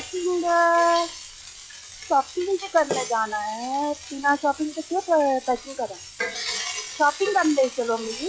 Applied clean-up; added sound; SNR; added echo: classical method log-MMSE.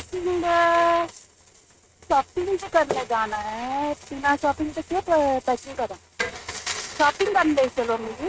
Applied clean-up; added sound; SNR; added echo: neural mask model RNNoise.